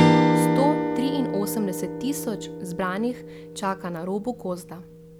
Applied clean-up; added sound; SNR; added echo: none; Strum; -4 dB; none.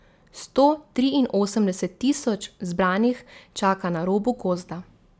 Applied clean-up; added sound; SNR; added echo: none; none; none; none.